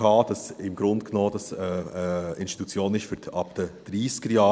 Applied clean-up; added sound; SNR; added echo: none; none; none; none.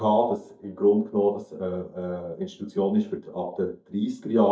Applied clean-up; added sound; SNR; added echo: neural mask model DeepFilterNet 3.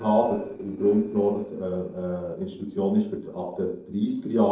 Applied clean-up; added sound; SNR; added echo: neural separator model SepFormer DNS4.